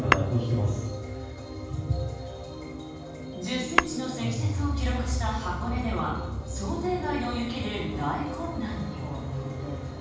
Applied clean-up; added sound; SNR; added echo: none; Tap / Hammer; 4 dB; reverberation time 1.2 s.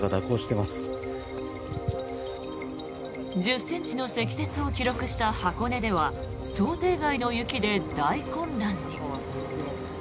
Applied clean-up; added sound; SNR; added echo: none; none; none; none.